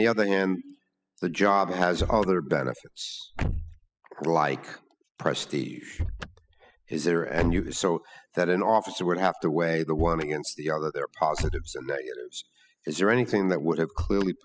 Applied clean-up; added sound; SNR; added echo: classical method spectral subtraction.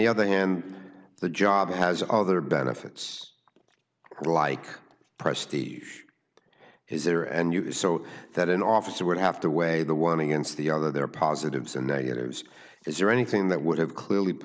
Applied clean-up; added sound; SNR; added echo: none; none; none; none.